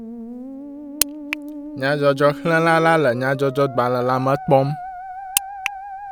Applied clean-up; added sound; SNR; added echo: none; Musical instrument; 13 dB; none.